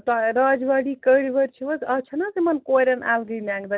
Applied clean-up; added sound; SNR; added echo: none; none; none; none.